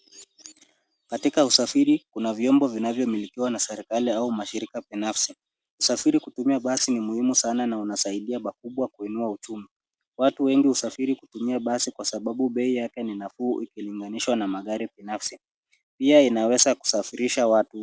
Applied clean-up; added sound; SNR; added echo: none; none; none; none.